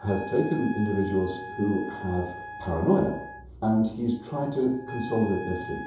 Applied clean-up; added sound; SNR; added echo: none; Wind instrument, woodwind instrument; 13 dB; reverberation time 2.8 s.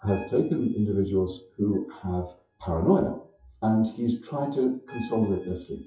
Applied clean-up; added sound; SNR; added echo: classical method WPE with log-MMSE.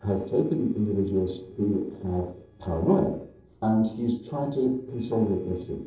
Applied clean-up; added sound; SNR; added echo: neural separator model SepFormer DNS4.